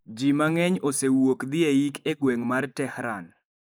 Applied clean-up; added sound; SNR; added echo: neural mask model Resemble Enhance denoiser.